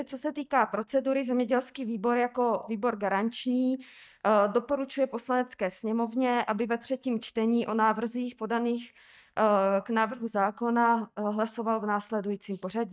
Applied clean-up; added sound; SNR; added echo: neural mask model DeepFilterNet 3.